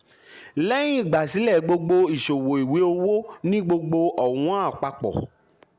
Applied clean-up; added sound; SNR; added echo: none; none; none; none.